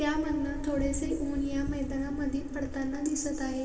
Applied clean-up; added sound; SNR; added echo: none; none; none; reverberation time 2.7 s.